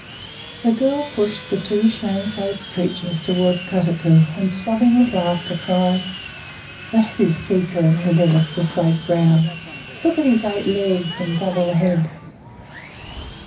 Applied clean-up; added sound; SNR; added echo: none; Sawing; 15 dB; reverberation time 0.4 s.